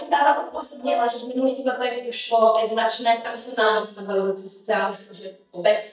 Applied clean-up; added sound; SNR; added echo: neural mask model DeepFilterNet 3.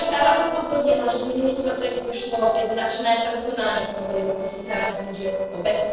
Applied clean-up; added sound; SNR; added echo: neural separator model SepFormer DNS4.